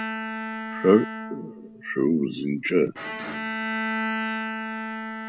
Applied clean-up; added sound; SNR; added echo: none; Bowed string instrument; 5 dB; none.